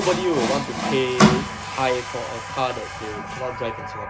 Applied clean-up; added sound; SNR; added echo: none; Water tap, faucet; -1 dB; none.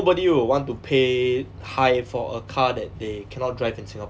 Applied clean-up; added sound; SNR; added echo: none; none; none; none.